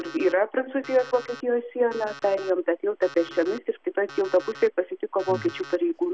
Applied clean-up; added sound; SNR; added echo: none; Alarm; 19 dB; none.